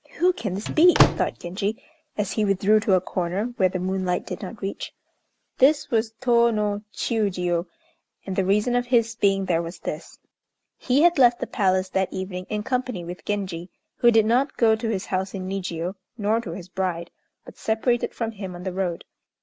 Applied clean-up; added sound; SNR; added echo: none; Slam / Microwave oven; -1 dB; none.